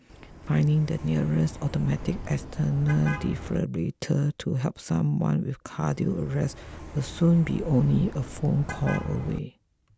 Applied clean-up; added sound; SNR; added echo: none; Car passing by; 12 dB; none.